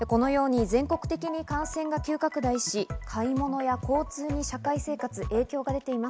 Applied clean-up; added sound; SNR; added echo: none; none; none; none.